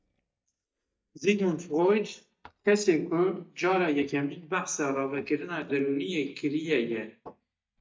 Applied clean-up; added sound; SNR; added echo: neural mask model DeepFilterNet 3.